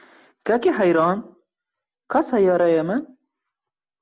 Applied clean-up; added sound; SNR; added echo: none; none; none; none.